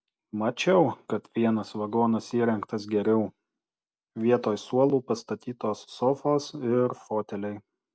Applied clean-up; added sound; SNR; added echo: none; none; none; none.